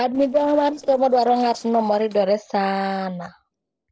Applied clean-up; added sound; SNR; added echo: neural separator model SepFormer DNS4.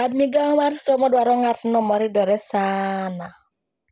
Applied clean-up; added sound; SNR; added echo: none; none; none; none.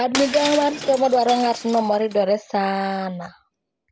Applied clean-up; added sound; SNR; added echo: none; Shatter; 11 dB; none.